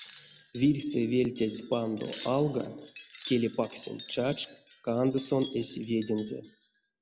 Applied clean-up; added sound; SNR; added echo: none; Wind chime; 13 dB; none.